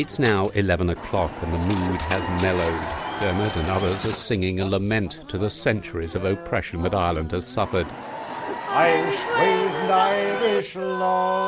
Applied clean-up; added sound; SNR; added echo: none; Crowd / Cheering; 7 dB; none.